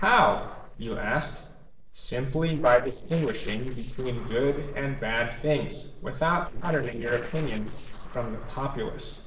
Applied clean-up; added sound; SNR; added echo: neural separator model SepFormer DNS4.